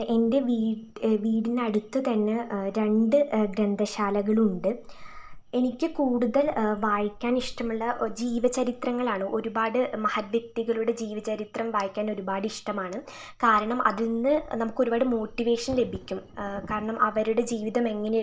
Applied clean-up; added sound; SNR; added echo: none; Thunder / Wind / Bird vocalization, bird call, bird song; 19 dB; none.